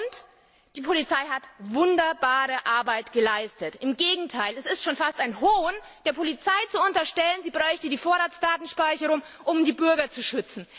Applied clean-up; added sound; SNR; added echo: none; none; none; none.